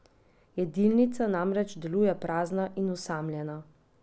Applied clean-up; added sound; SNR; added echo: none; none; none; none.